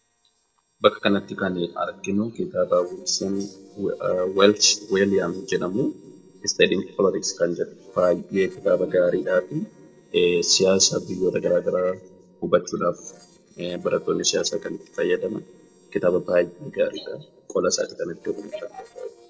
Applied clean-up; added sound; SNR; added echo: neural separator model SepFormer DNS4.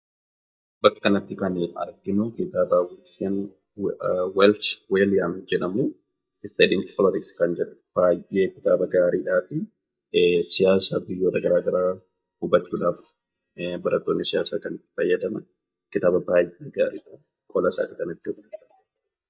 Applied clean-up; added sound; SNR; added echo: neural mask model DeepFilterNet 3.